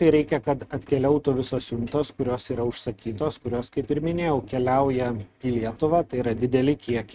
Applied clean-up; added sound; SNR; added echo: neural mask model RNNoise.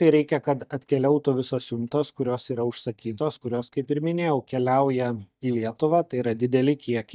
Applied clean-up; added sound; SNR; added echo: neural mask model DeepFilterNet 3.